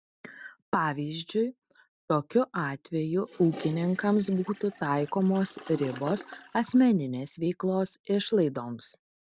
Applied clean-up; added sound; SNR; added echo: none; Toilet flush; 17 dB; none.